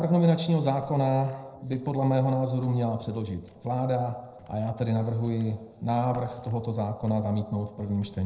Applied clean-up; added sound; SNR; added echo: neural separator model SepFormer DNS4.